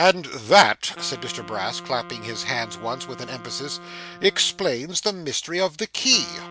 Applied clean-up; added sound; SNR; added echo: none; Wind instrument, woodwind instrument; 18 dB; none.